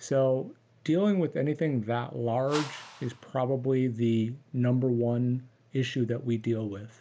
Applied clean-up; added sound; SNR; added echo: none; Whoosh, swoosh, swish; 14 dB; none.